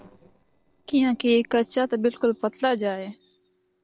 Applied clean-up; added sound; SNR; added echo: neural separator model SepFormer DNS4.